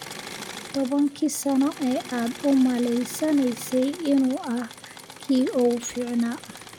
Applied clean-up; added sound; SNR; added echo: none; Engine / Mechanisms; 16 dB; none.